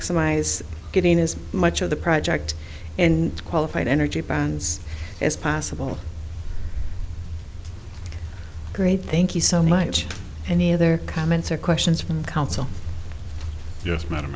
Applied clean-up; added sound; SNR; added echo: none; none; none; none.